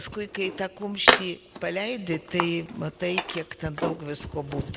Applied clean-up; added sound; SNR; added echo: none; Tools; 0 dB; none.